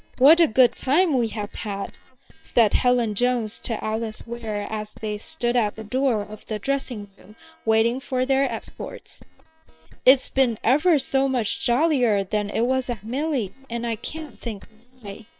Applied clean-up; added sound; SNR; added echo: neural separator model SepFormer WHAM!.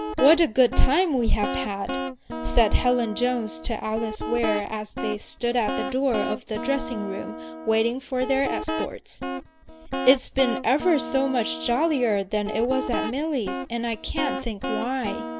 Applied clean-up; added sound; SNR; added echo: none; Guitar; 8 dB; none.